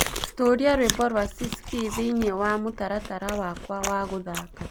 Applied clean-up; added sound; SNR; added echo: none; Chewing, mastication; 8 dB; none.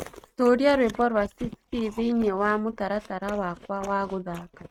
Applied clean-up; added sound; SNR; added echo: neural mask model RNNoise.